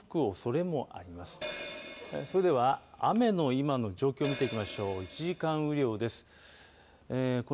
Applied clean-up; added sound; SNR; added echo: none; Hi-hat; 10 dB; none.